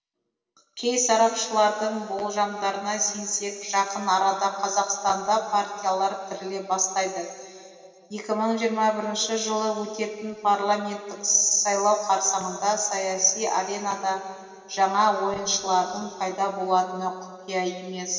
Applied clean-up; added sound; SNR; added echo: none; none; none; reverberation time 2.5 s.